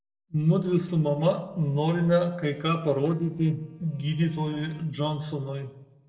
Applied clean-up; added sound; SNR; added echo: neural separator model SepFormer DNS4.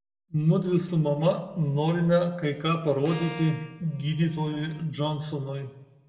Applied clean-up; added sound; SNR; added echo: none; Bowed string instrument; 16 dB; reverberation time 0.8 s.